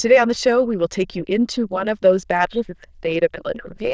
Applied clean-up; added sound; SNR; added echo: neural diffusion model UNIVERSE++.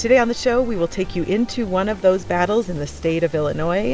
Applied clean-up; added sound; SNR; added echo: none; Wind; 13 dB; none.